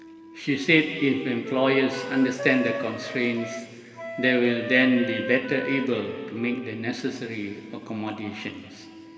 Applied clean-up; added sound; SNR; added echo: none; Wind instrument, woodwind instrument; 11 dB; reverberation time 2.4 s.